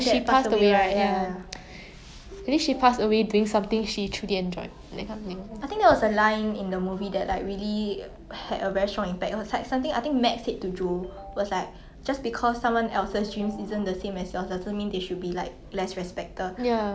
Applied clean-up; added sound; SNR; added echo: none; Ringtone; 20 dB; none.